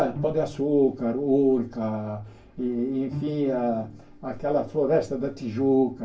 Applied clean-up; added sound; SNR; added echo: none; Bowed string instrument; 17 dB; reverberation time 0.2 s.